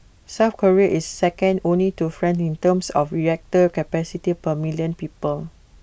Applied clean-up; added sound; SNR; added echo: none; none; none; none.